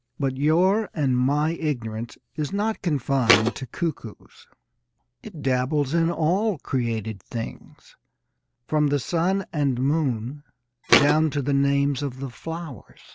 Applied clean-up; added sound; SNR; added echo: none; Thump, thud; -3 dB; none.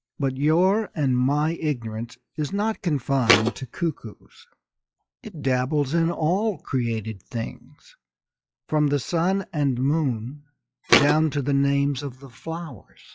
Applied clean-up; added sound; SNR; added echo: classical method log-MMSE.